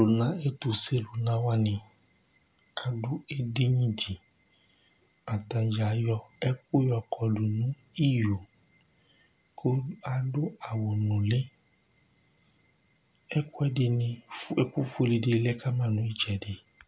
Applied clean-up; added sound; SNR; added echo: none; none; none; none.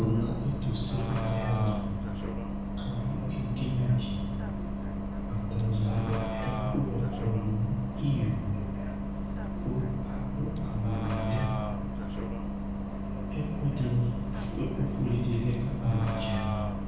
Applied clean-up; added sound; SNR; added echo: none; Bus; 1 dB; reverberation time 0.9 s.